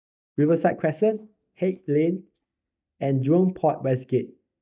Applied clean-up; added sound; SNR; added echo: neural mask model DeepFilterNet 3.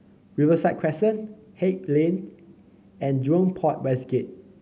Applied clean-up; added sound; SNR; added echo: none; none; none; none.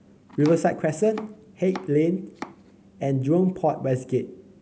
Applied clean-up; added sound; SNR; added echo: none; Domestic sounds, home sounds; 19 dB; none.